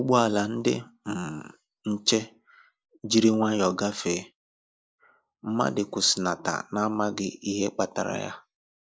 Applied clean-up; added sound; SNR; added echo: neural mask model Resemble Enhance denoiser.